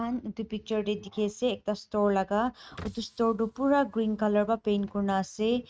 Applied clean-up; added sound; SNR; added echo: neural mask model RNNoise.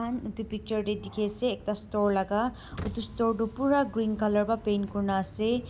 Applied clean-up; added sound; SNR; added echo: none; Car; 18 dB; none.